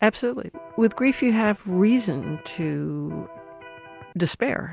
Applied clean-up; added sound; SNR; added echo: none; Electric guitar; 18 dB; none.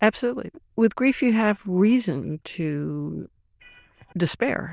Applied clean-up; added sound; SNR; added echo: neural diffusion model UNIVERSE++.